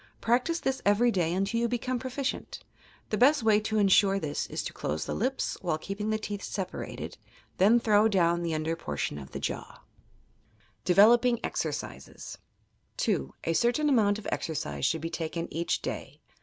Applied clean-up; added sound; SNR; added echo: none; none; none; none.